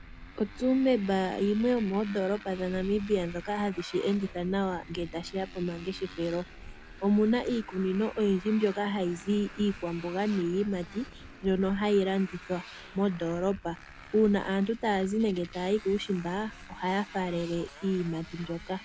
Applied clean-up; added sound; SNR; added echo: none; Motorcycle; 17 dB; none.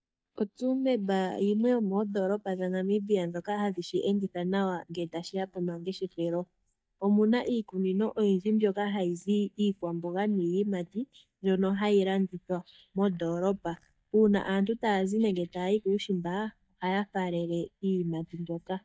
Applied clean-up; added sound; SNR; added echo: neural mask model DeepFilterNet 3.